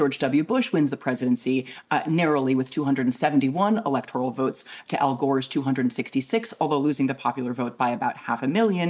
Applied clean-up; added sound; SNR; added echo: none; none; none; none.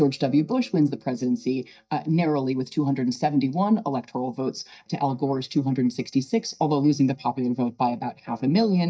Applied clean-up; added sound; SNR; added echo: neural mask model DeepFilterNet 3.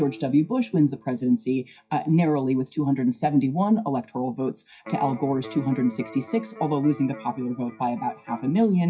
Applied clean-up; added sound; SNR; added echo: classical method WPE with log-MMSE.